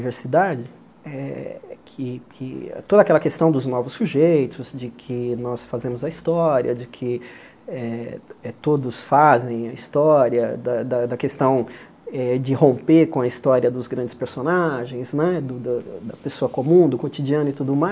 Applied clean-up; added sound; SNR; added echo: none; none; none; none.